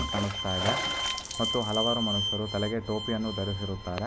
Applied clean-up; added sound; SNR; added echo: none; Water / Splash, splatter + Bowed string instrument; 2 dB; none.